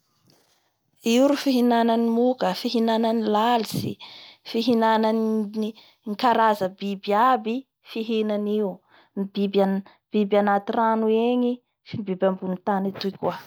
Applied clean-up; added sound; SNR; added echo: none; none; none; none.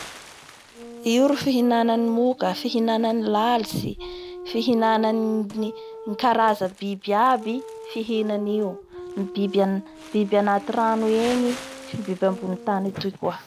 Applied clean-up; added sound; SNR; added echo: none; Crumpling, crinkling + Wind instrument, woodwind instrument; 15 dB; none.